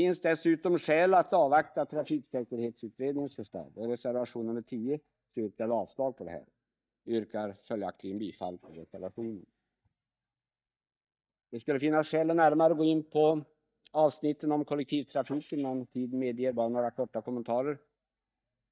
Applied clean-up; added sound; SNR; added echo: neural mask model DeepFilterNet 3.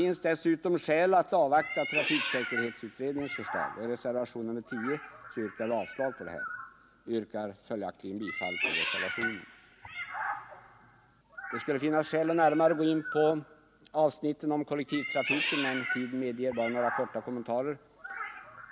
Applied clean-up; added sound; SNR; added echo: none; Meow; 7 dB; none.